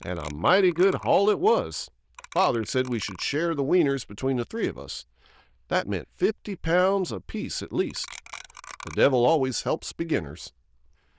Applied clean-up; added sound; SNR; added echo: neural diffusion model UNIVERSE++.